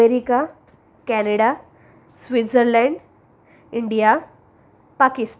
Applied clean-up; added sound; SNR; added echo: none; none; none; none.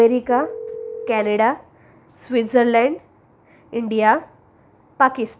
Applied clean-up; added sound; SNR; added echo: none; Telephone; 10 dB; none.